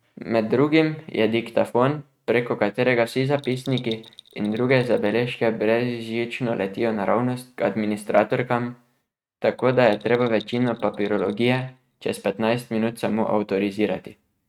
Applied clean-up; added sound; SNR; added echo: neural mask model RNNoise.